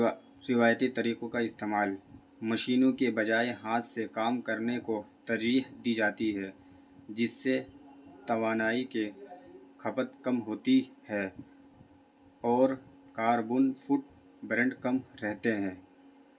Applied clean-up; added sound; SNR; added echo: none; none; none; reverberation time 0.1 s.